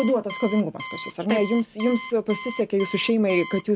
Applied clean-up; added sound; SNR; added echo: none; Alarm; 13 dB; none.